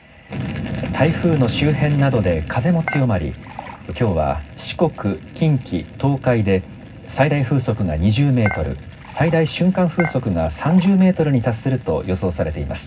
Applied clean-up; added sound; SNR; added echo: none; Dishes, pots, and pans / Chink, clink; 14 dB; reverberation time 0.4 s.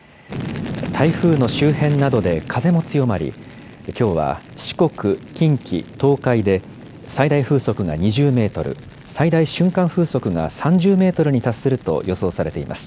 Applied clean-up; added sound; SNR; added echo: none; none; none; none.